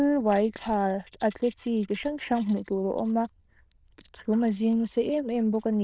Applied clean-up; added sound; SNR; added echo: neural diffusion model UNIVERSE++.